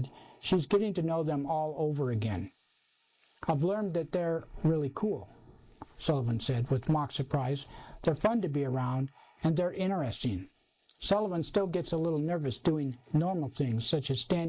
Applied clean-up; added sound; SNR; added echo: neural mask model Resemble Enhance denoiser.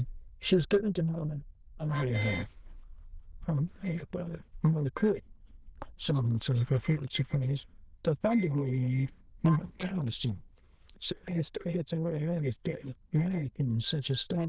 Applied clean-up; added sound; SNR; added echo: neural diffusion model UNIVERSE++.